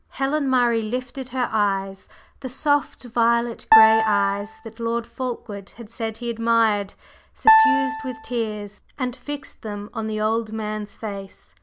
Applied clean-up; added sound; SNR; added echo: none; Piano; -5 dB; none.